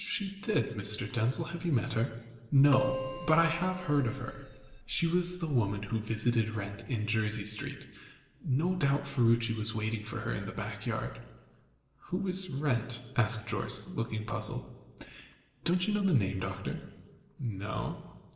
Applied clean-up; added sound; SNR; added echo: none; Keyboard (musical); 8 dB; reverberation time 1.2 s.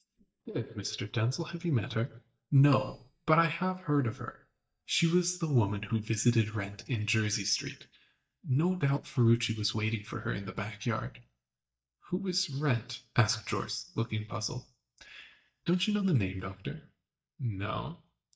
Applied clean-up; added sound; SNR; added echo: neural mask model DeepFilterNet 3.